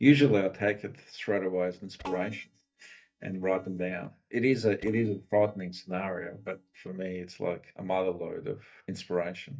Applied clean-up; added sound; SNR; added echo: neural mask model DeepFilterNet 3.